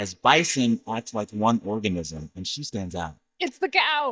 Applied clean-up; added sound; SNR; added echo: neural mask model DeepFilterNet 3.